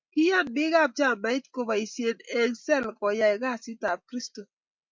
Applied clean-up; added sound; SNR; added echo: none; none; none; none.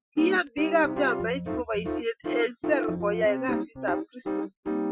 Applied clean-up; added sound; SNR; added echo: classical method Wiener filter.